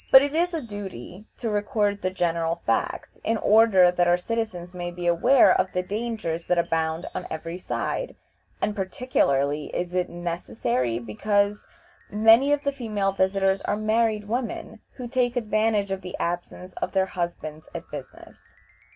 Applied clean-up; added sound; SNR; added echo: none; Wind chime / Percussion; 9 dB; none.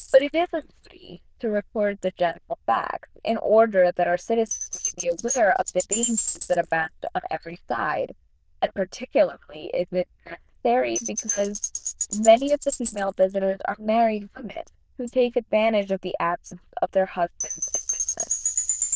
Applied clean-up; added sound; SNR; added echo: neural diffusion model UNIVERSE++.